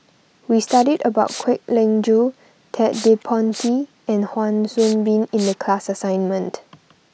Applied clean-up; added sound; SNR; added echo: none; Respiratory sounds; 15 dB; none.